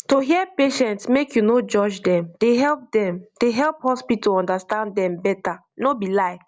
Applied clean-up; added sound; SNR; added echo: none; none; none; none.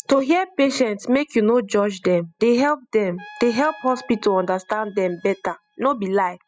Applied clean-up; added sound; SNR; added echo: classical method spectral subtraction.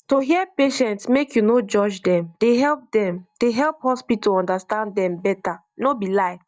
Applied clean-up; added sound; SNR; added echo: neural mask model DeepFilterNet 3.